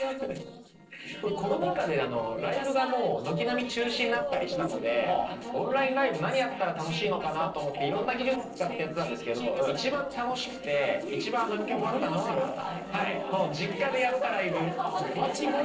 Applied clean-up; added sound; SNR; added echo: neural separator model SepFormer DNS4.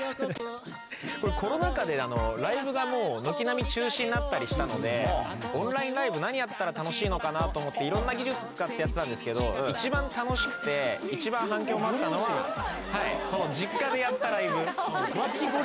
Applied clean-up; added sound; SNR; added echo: none; none; none; none.